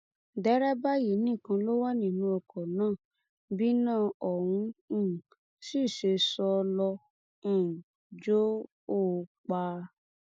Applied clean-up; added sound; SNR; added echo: none; none; none; none.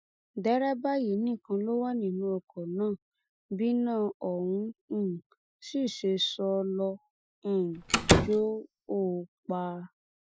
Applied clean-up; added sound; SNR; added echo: classical method Wiener filter.